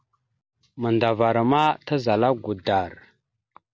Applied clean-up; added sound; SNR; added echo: none; none; none; none.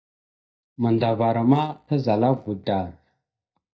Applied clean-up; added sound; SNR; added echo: neural mask model DeepFilterNet 3.